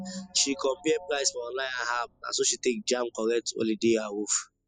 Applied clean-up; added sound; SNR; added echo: classical method spectral subtraction.